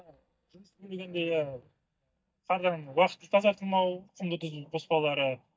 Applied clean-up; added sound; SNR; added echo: neural mask model DeepFilterNet 3.